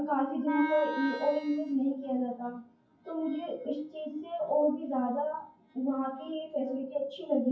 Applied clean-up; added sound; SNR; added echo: classical method WPE with log-MMSE.